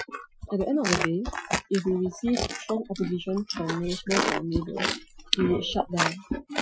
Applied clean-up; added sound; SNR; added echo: classical method Wiener filter.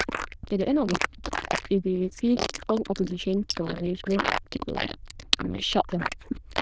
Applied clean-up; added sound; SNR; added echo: neural diffusion model UNIVERSE++.